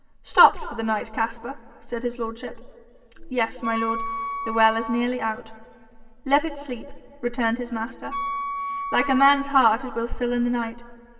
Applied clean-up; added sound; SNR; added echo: none; Wind instrument, woodwind instrument; 7 dB; reverberation time 2.7 s.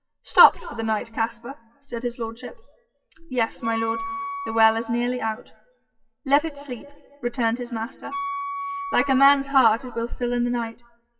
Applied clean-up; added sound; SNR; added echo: classical method WPE with log-MMSE.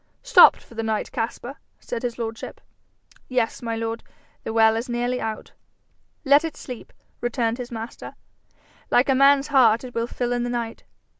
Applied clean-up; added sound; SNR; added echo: none; none; none; none.